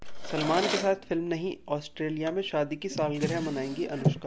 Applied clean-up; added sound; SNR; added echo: none; Drawer open or close; 5 dB; none.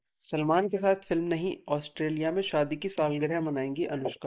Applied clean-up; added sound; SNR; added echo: neural mask model Resemble Enhance denoiser.